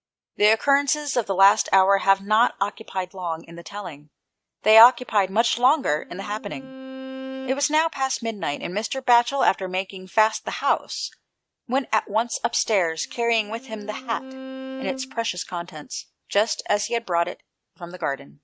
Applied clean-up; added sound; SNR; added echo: neural mask model RNNoise.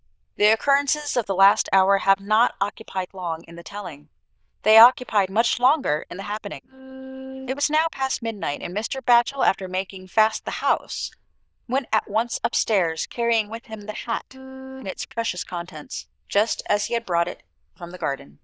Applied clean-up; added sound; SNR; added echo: neural diffusion model UNIVERSE++.